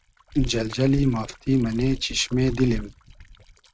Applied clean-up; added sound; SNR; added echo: neural mask model RNNoise.